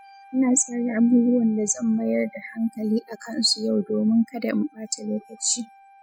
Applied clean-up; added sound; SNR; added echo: classical method spectral subtraction.